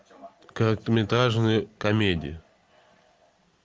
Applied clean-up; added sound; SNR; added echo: none; none; none; none.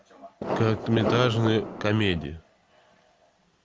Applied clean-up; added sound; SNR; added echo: none; Fireworks; 4 dB; none.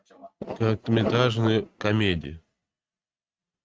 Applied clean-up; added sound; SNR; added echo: neural mask model RNNoise.